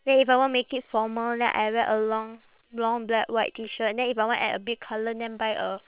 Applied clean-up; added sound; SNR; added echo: neural separator model SepFormer WHAM!.